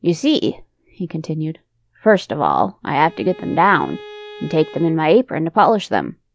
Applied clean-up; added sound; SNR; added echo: none; Bowed string instrument; 19 dB; none.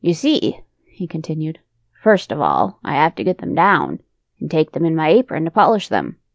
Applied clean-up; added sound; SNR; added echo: none; none; none; none.